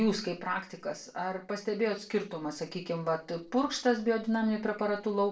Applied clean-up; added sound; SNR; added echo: none; none; none; reverberation time 0.3 s.